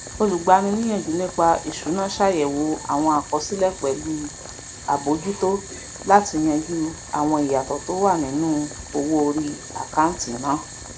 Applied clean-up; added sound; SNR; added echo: none; Boiling; 14 dB; none.